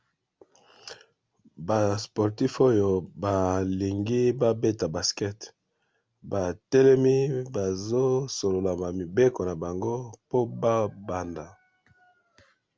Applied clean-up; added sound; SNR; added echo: none; none; none; none.